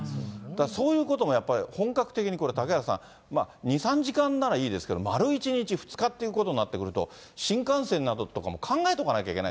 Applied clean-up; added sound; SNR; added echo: none; none; none; none.